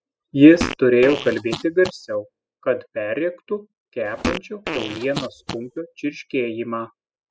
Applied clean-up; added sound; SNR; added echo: classical method spectral subtraction.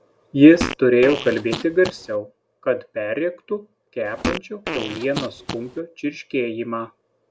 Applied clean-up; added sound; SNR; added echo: none; Fart; 9 dB; none.